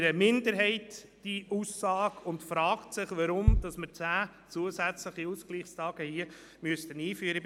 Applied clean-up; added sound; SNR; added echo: none; Bass drum; 0 dB; none.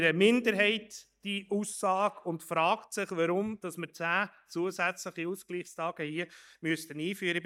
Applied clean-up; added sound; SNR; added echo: neural mask model DeepFilterNet 3.